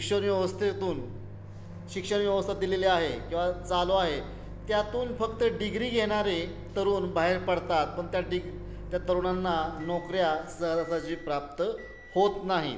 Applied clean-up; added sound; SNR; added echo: none; Microwave oven; 13 dB; none.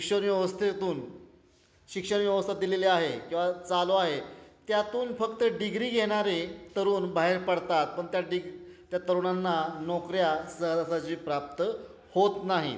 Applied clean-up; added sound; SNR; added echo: none; none; none; none.